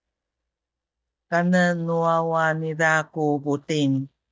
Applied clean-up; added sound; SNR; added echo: neural mask model DeepFilterNet 3.